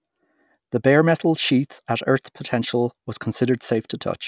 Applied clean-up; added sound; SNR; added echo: none; none; none; none.